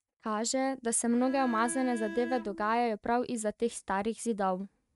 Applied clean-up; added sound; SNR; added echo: neural mask model RNNoise.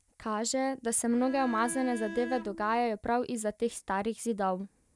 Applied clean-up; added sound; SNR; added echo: none; Bowed string instrument; 11 dB; none.